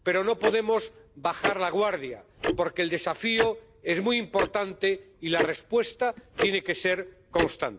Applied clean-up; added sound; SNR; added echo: none; Tick-tock; 7 dB; none.